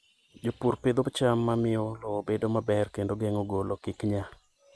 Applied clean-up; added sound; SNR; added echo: none; none; none; none.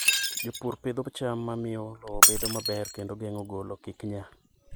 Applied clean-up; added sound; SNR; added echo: none; Shatter; -5 dB; none.